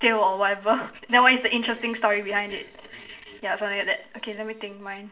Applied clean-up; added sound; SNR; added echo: none; none; none; reverberation time 0.4 s.